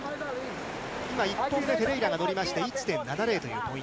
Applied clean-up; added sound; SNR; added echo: none; Snare drum; 17 dB; none.